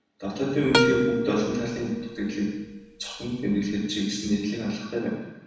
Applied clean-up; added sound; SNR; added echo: none; Plucked string instrument; 2 dB; reverberation time 1.1 s.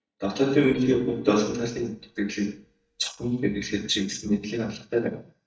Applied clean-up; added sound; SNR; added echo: neural mask model DeepFilterNet 3.